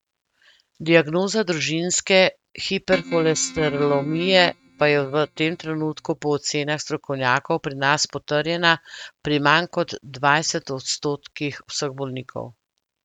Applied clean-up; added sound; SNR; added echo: neural mask model RNNoise.